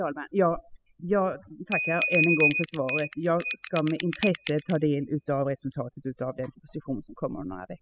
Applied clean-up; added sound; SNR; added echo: classical method spectral subtraction.